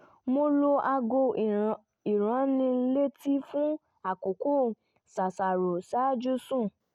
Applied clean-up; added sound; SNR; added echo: none; none; none; none.